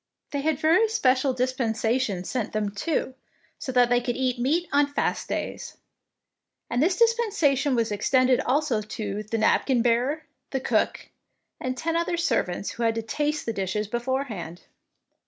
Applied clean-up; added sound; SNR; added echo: none; none; none; none.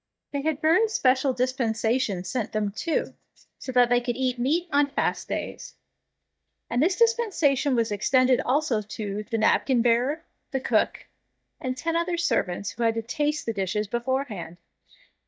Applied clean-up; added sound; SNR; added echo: neural mask model DeepFilterNet 3.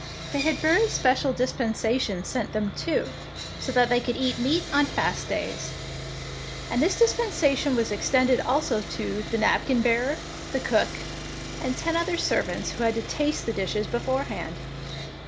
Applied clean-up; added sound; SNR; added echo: none; Sawing; 9 dB; none.